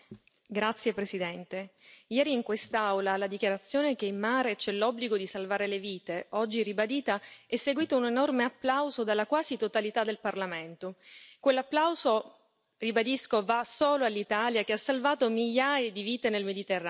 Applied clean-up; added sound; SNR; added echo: none; none; none; none.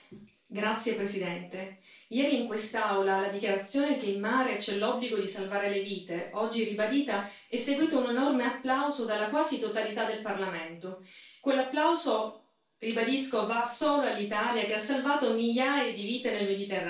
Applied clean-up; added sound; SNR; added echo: none; none; none; reverberation time 0.3 s.